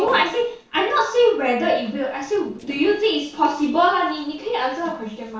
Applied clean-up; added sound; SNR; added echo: neural separator model SepFormer DNS4.